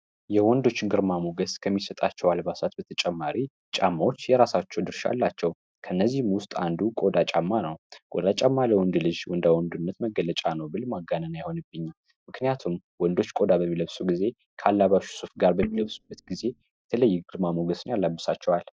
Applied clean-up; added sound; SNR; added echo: neural mask model DeepFilterNet 3.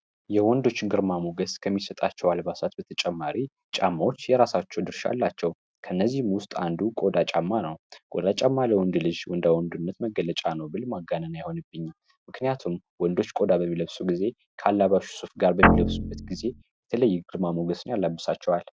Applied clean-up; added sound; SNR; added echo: none; Guitar; -4 dB; none.